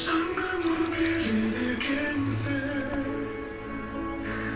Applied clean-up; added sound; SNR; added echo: none; Water tap, faucet; 12 dB; reverberation time 0.3 s.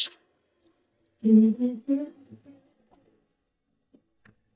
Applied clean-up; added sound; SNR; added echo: neural mask model DeepFilterNet 3.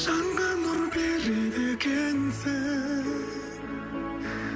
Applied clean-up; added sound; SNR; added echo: none; none; none; none.